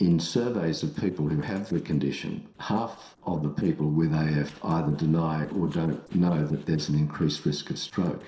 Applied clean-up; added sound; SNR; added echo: neural separator model SepFormer DNS4.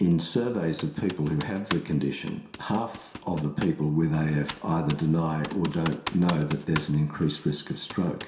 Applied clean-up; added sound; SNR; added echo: none; Computer keyboard; 14 dB; reverberation time 0.7 s.